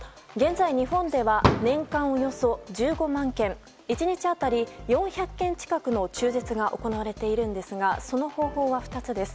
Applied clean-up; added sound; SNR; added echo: none; Fireworks; 0 dB; none.